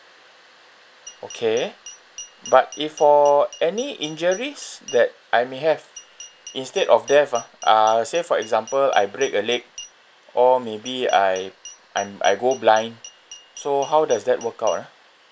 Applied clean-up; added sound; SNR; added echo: none; Glass; 20 dB; none.